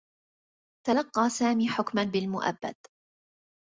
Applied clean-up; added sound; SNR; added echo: none; none; none; none.